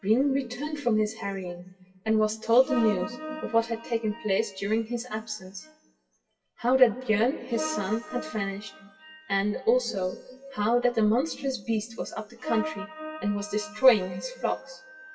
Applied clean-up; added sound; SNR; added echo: classical method WPE with log-MMSE.